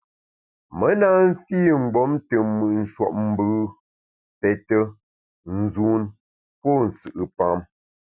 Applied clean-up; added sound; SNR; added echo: none; none; none; none.